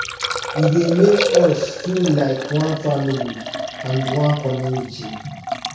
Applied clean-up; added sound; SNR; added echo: none; Liquid; 4 dB; reverberation time 0.5 s.